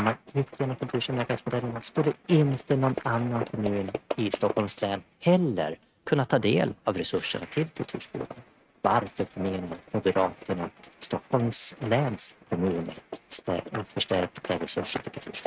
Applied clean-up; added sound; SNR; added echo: neural mask model RNNoise.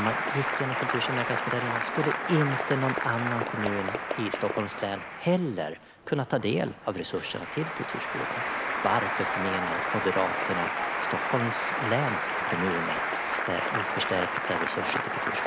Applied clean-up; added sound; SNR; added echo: none; Applause; 0 dB; none.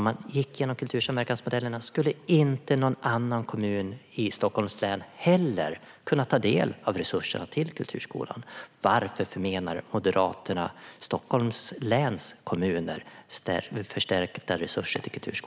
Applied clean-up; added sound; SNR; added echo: none; none; none; none.